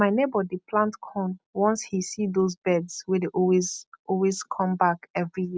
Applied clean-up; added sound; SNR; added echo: none; none; none; none.